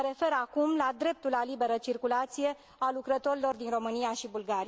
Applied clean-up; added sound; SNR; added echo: none; none; none; none.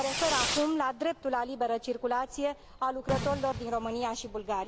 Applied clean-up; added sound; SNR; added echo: none; Fireworks; 7 dB; none.